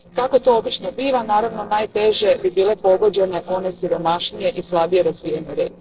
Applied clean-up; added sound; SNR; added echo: neural separator model SepFormer DNS4.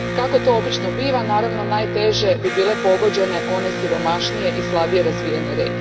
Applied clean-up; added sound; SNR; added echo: none; Electric guitar; 4 dB; reverberation time 2.4 s.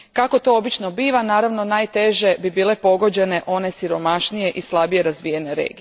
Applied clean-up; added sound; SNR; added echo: none; none; none; none.